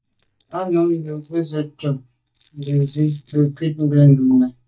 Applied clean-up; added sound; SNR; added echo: neural mask model DeepFilterNet 3.